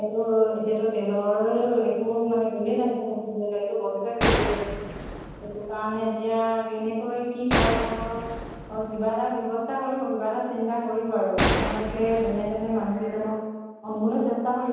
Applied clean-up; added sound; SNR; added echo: none; Gunshot, gunfire; 4 dB; reverberation time 1.2 s.